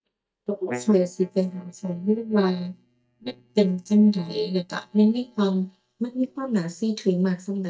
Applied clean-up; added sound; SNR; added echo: neural mask model DeepFilterNet 3.